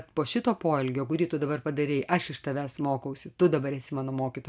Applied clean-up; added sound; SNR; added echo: none; none; none; none.